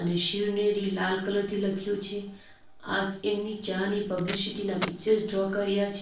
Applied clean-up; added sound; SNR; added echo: none; Packing tape, duct tape; 10 dB; reverberation time 0.3 s.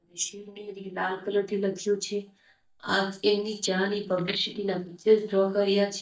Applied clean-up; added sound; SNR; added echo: neural mask model DeepFilterNet 3.